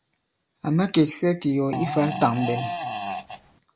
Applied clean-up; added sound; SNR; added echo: none; Fart; 6 dB; none.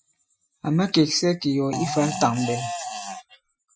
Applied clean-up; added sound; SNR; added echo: classical method Wiener filter.